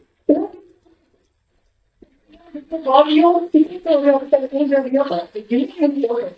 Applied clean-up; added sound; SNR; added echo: neural mask model DeepFilterNet 3.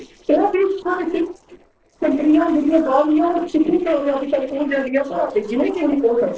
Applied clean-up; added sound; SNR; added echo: neural separator model SepFormer DNS4.